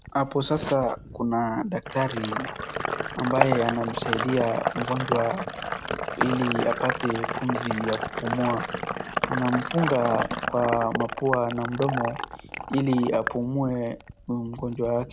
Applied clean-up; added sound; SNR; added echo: none; Sink (filling or washing); 4 dB; none.